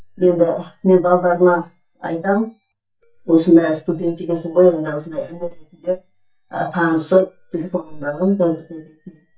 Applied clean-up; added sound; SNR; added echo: neural mask model DeepFilterNet 3.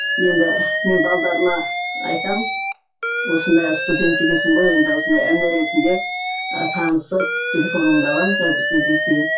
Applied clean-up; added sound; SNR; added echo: classical method WPE with log-MMSE.